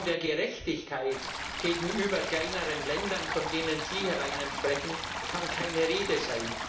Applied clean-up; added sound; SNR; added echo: none; Stream; 4 dB; reverberation time 0.7 s.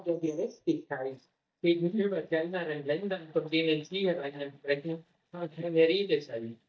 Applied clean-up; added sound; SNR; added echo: neural mask model DeepFilterNet 3.